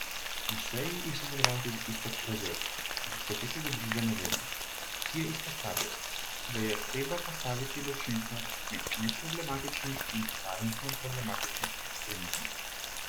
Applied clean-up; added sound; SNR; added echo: none; Frying (food); -2 dB; none.